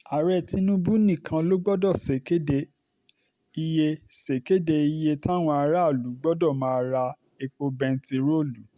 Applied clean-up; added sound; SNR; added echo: none; none; none; none.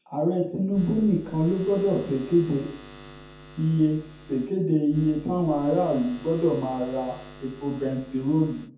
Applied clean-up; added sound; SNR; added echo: none; Buzz; 19 dB; reverberation time 0.6 s.